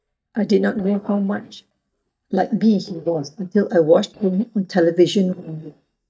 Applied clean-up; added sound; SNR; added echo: neural mask model DeepFilterNet 3.